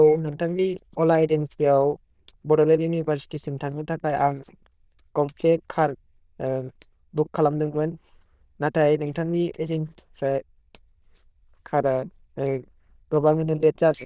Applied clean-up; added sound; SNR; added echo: neural diffusion model UNIVERSE++.